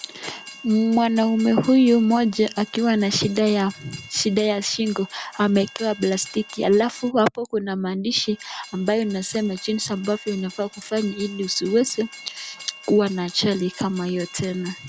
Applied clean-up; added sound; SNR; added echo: none; Train; 20 dB; none.